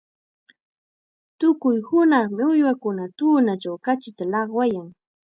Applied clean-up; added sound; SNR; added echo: none; none; none; none.